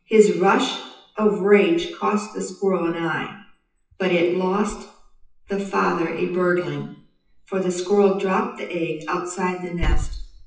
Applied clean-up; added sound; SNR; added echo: classical method WPE with log-MMSE.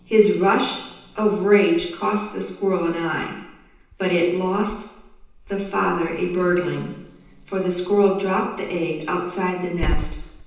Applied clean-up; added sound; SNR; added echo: none; Growling / Hiss; 12 dB; reverberation time 0.9 s.